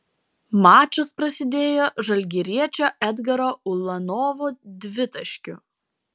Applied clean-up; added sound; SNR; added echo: none; none; none; none.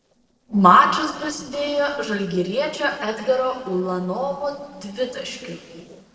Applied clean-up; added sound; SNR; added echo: neural separator model SepFormer DNS4.